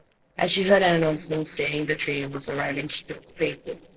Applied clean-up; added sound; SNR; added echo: neural separator model SepFormer DNS4.